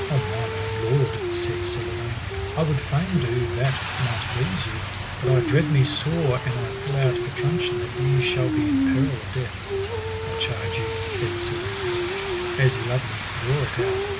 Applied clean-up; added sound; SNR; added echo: none; Rain; 1 dB; none.